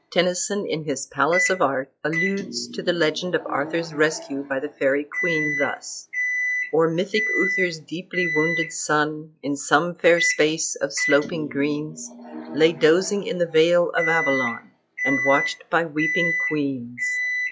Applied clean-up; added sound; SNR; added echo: classical method log-MMSE.